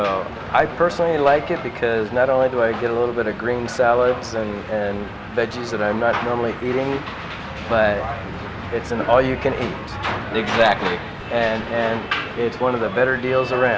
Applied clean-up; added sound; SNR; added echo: none; none; none; none.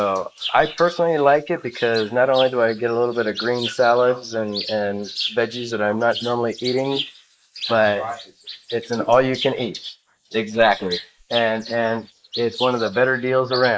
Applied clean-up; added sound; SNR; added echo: neural mask model Resemble Enhance denoiser.